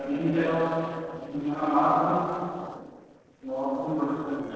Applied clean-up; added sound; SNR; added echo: neural separator model SepFormer DNS4.